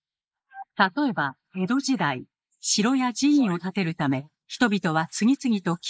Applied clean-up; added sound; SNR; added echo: neural mask model Resemble Enhance denoiser.